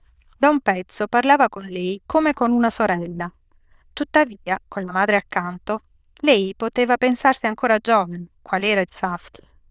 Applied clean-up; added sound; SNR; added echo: neural diffusion model UNIVERSE++.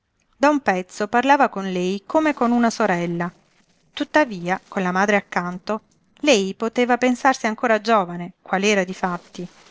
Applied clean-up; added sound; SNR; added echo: neural separator model SepFormer DNS4.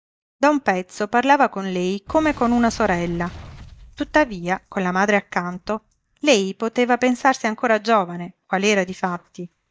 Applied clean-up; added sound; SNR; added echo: neural mask model DeepFilterNet 3.